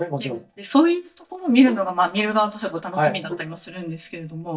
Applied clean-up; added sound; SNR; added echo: neural mask model DeepFilterNet 3.